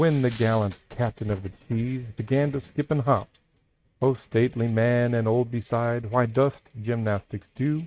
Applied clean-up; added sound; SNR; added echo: neural mask model RNNoise.